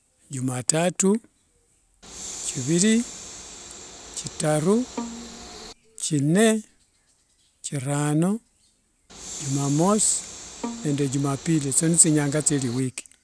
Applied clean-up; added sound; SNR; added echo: none; Bowed string instrument + Train; 13 dB; none.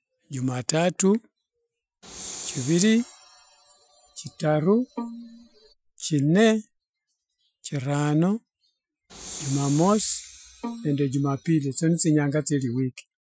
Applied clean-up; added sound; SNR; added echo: classical method Wiener filter.